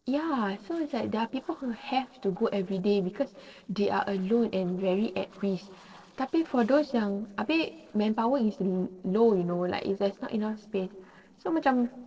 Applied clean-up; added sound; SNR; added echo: neural separator model SepFormer DNS4.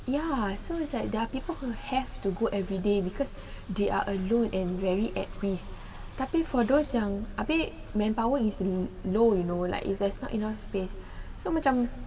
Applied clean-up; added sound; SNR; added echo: none; Train; 20 dB; reverberation time 1.3 s.